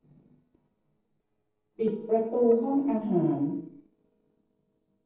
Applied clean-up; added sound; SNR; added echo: neural separator model SepFormer DNS4.